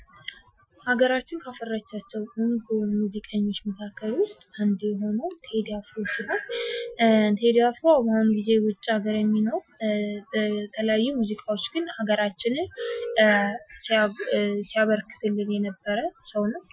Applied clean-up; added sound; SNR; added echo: classical method Wiener filter.